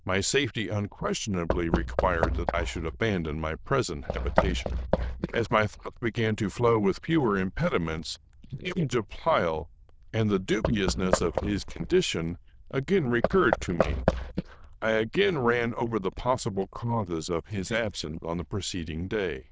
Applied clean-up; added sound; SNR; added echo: neural diffusion model UNIVERSE++.